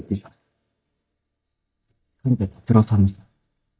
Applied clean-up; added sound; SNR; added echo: neural mask model DeepFilterNet 3.